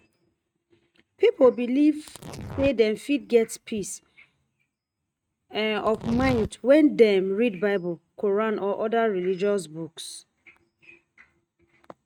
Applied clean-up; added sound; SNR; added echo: neural mask model RNNoise.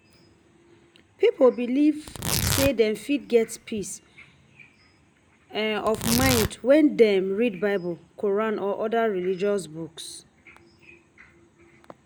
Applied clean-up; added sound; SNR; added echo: none; Tearing; 5 dB; none.